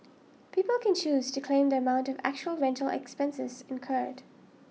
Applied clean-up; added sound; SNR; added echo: none; none; none; none.